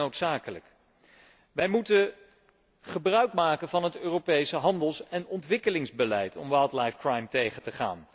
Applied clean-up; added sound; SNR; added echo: none; none; none; none.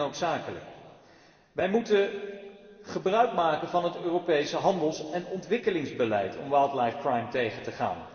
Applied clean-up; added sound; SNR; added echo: none; none; none; reverberation time 2.7 s.